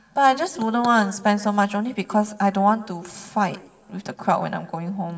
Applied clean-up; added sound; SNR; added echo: none; none; none; reverberation time 2.4 s.